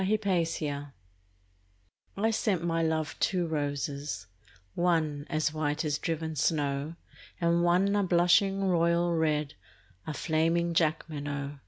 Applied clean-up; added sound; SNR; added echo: none; none; none; none.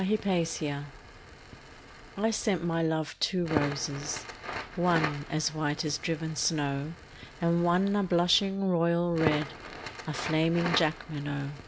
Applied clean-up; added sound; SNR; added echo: none; Crackle; 10 dB; none.